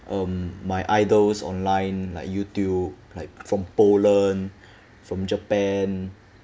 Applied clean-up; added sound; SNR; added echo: none; none; none; none.